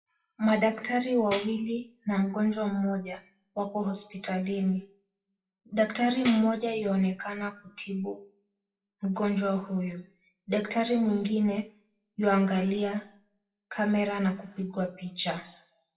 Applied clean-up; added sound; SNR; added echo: classical method WPE with log-MMSE.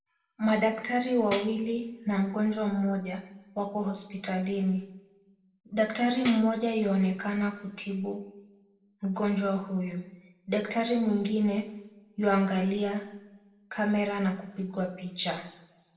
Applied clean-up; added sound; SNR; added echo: none; Tambourine; 14 dB; reverberation time 0.7 s.